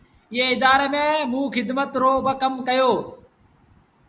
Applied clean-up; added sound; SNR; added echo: none; none; none; none.